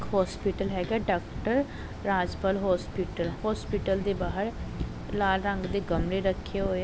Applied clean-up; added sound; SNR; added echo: none; Bass guitar; 15 dB; none.